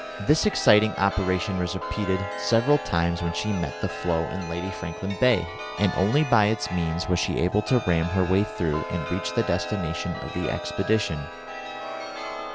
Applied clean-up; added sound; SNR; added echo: none; Chime; 9 dB; none.